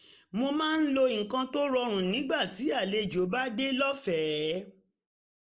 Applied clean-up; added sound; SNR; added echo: neural mask model Resemble Enhance denoiser.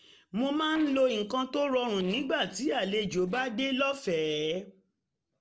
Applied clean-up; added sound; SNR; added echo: neural separator model SepFormer DNS4.